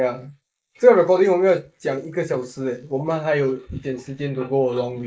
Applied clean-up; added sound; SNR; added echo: neural mask model Resemble Enhance denoiser.